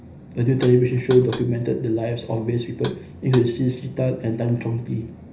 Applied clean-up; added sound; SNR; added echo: none; Knock; 17 dB; reverberation time 0.5 s.